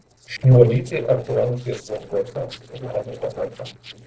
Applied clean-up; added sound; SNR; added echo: neural separator model SepFormer DNS4.